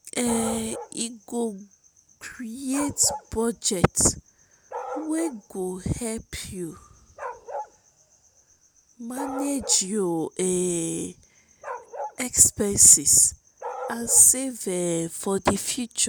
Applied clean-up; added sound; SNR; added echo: none; Bark; 15 dB; none.